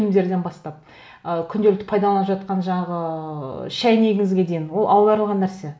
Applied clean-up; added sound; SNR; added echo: none; none; none; none.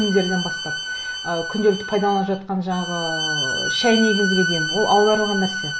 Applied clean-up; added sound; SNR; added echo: none; Bowed string instrument; 4 dB; none.